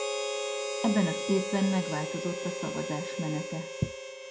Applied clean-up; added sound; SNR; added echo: none; Harmonica; 3 dB; none.